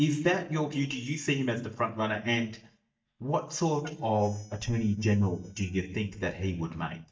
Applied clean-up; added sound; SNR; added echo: neural mask model DeepFilterNet 3.